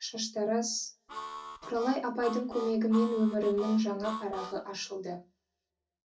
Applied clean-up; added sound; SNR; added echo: none; Harmonica; 11 dB; reverberation time 0.3 s.